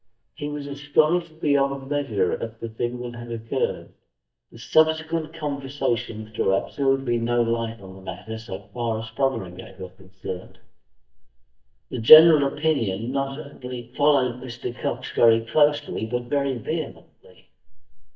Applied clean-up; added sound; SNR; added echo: neural mask model DeepFilterNet 3.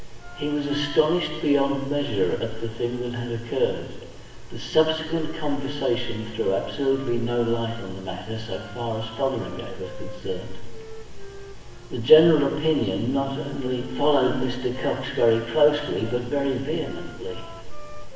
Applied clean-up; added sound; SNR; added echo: none; Wind instrument, woodwind instrument; 20 dB; reverberation time 1.1 s.